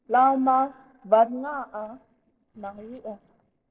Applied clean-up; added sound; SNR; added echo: neural separator model SepFormer DNS4.